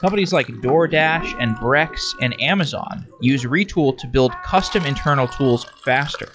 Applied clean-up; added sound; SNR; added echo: classical method log-MMSE.